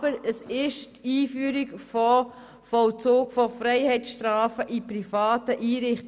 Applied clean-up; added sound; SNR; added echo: none; none; none; none.